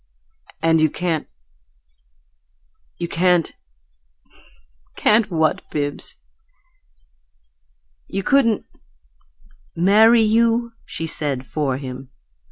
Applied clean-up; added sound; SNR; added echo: none; none; none; none.